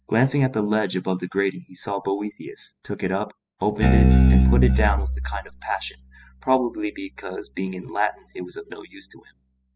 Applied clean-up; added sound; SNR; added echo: classical method spectral subtraction.